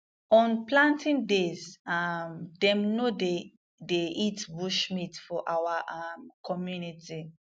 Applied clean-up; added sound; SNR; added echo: none; none; none; none.